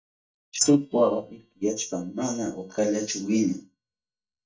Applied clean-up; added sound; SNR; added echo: neural mask model DeepFilterNet 3.